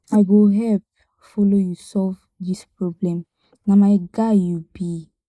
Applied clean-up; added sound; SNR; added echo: neural mask model Resemble Enhance denoiser.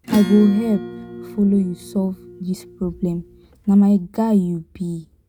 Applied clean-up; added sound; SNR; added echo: none; Acoustic guitar / Strum; 13 dB; none.